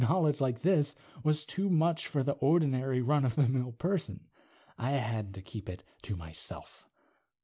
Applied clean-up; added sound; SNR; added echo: none; none; none; none.